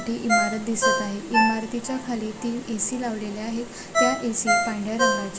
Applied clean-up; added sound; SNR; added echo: none; Ringtone; -1 dB; reverberation time 0.5 s.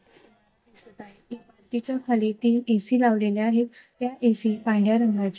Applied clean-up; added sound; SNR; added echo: neural mask model DeepFilterNet 3.